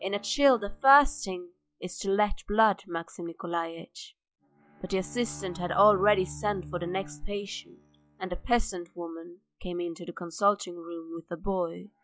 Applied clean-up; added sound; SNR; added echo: classical method log-MMSE.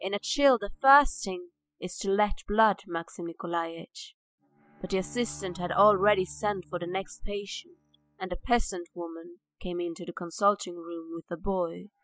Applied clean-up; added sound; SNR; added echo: classical method spectral subtraction.